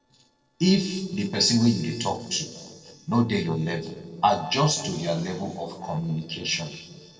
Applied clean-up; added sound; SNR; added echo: neural separator model SepFormer DNS4.